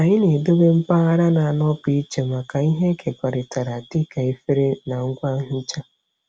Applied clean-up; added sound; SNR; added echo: none; none; none; none.